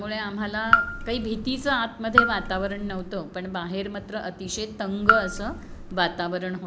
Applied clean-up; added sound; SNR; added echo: none; Raindrop / Drip; -2 dB; none.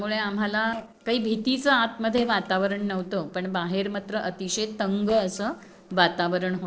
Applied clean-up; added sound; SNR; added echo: neural separator model SepFormer DNS4.